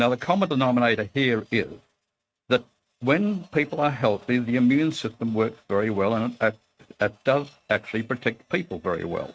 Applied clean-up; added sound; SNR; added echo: neural mask model RNNoise.